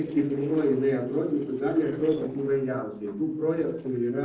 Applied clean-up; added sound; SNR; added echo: neural separator model SepFormer DNS4.